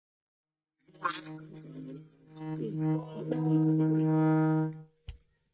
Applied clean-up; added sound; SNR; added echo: neural mask model DeepFilterNet 3.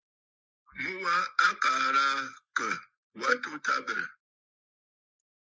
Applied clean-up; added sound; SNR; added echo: neural mask model Resemble Enhance denoiser.